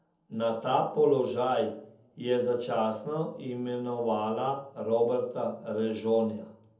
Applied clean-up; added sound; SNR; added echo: none; none; none; reverberation time 0.7 s.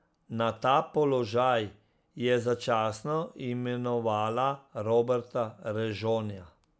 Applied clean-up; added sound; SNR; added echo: none; none; none; none.